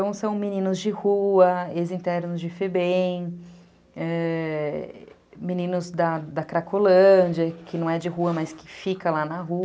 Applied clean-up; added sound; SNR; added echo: none; none; none; none.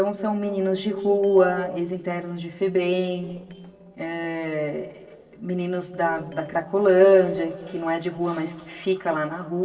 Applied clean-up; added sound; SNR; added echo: neural separator model SepFormer DNS4.